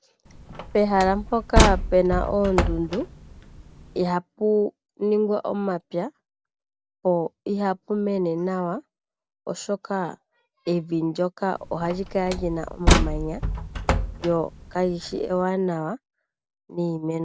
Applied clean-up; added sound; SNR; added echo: none; Slam; 0 dB; none.